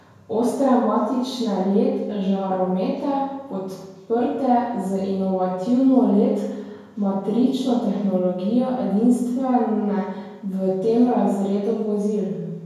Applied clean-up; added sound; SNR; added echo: none; none; none; reverberation time 1.0 s.